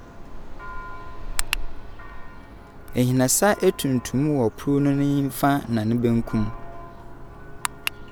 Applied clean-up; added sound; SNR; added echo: none; Church bell; 9 dB; none.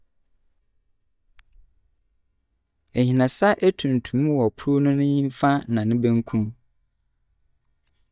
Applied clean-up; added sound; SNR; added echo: neural mask model DeepFilterNet 3.